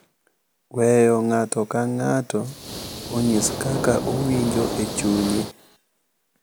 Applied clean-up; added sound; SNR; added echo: none; Hiss; 6 dB; none.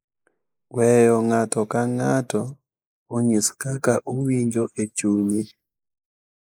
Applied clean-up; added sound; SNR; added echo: neural mask model Resemble Enhance denoiser.